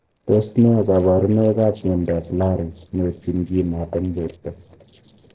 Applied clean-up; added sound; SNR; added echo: neural separator model SepFormer DNS4.